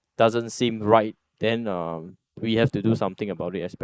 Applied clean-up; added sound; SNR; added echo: neural mask model Resemble Enhance denoiser.